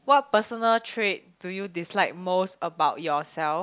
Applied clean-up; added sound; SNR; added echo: none; none; none; none.